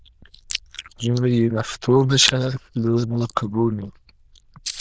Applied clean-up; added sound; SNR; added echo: neural diffusion model UNIVERSE++.